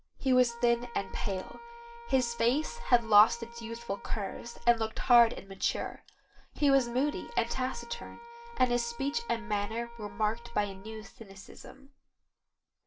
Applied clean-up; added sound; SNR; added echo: none; Wind instrument, woodwind instrument; 18 dB; reverberation time 0.2 s.